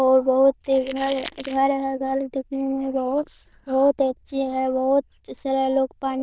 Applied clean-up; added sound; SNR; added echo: neural diffusion model UNIVERSE++.